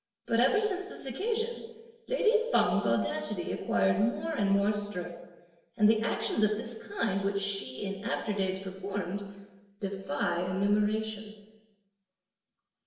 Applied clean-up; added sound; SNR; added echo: none; none; none; reverberation time 1.1 s.